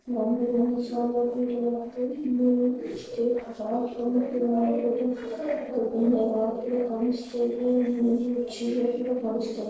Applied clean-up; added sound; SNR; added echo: neural separator model SepFormer DNS4.